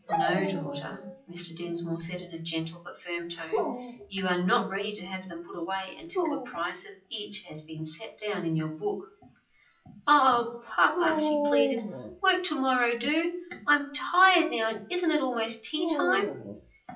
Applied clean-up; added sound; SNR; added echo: classical method WPE with log-MMSE.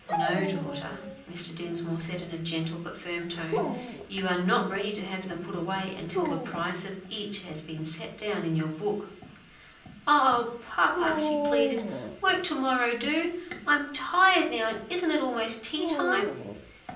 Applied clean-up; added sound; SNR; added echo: none; Dog; 7 dB; reverberation time 0.6 s.